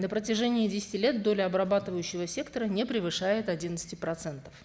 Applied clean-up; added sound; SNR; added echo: none; none; none; none.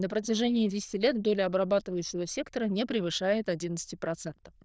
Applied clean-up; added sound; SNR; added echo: neural diffusion model UNIVERSE++.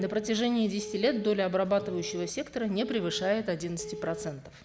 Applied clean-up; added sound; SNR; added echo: none; Telephone; 13 dB; none.